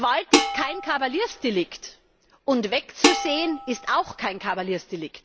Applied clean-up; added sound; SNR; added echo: none; Dishes, pots, and pans; 1 dB; none.